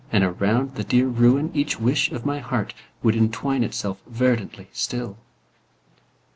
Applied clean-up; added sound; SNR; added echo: none; none; none; none.